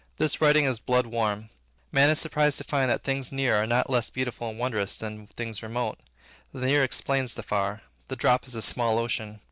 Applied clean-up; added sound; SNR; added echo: none; none; none; none.